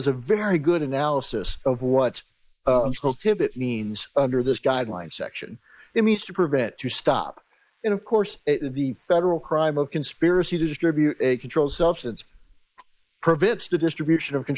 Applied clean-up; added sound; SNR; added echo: neural mask model Resemble Enhance denoiser.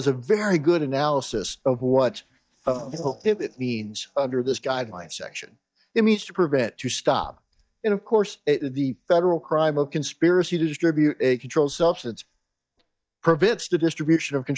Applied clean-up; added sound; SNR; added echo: neural mask model DeepFilterNet 3.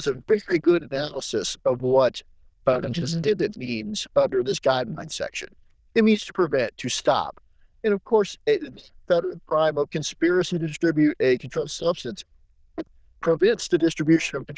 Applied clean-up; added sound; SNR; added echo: neural diffusion model UNIVERSE++.